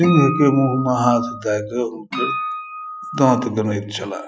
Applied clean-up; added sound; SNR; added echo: classical method Wiener filter.